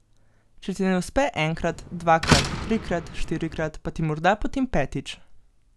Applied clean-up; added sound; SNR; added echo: none; Slam; 2 dB; none.